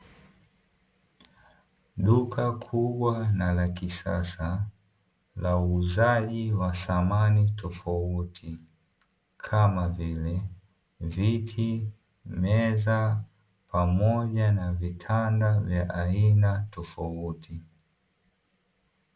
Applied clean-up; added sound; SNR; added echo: none; none; none; none.